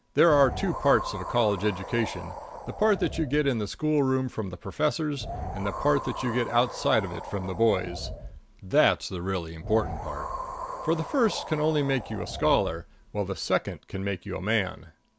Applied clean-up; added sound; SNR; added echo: none; Wind; 10 dB; none.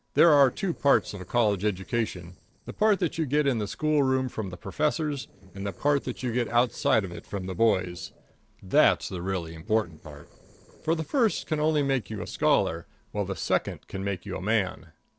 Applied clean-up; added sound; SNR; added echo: neural separator model SepFormer DNS4.